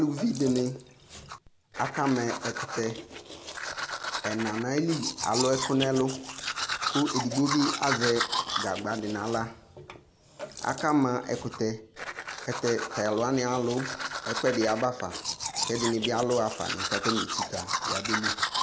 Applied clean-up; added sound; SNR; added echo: none; Domestic sounds, home sounds; 5 dB; none.